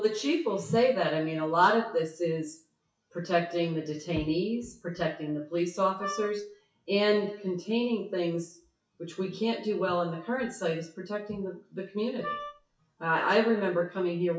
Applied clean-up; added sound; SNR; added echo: classical method WPE with log-MMSE.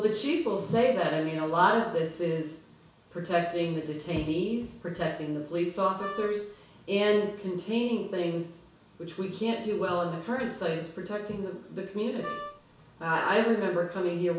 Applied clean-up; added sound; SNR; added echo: none; Wind instrument, woodwind instrument; 11 dB; reverberation time 0.6 s.